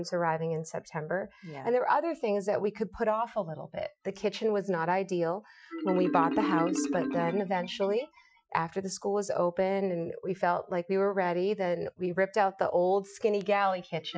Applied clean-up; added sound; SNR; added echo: classical method Wiener filter.